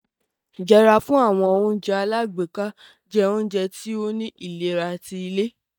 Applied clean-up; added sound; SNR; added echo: neural mask model DeepFilterNet 3.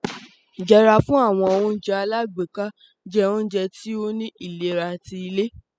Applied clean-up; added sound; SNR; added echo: classical method spectral subtraction.